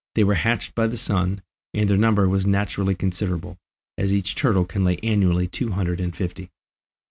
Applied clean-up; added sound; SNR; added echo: none; none; none; none.